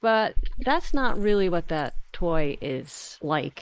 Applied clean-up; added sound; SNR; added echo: neural mask model Resemble Enhance denoiser.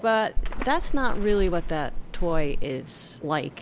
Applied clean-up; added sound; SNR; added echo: none; Water / Splash, splatter; -3 dB; none.